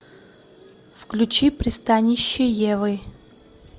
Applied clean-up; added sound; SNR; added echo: none; none; none; none.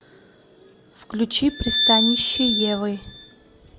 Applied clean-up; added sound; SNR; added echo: none; Glass; -2 dB; none.